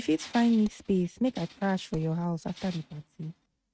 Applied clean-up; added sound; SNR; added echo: neural mask model RNNoise.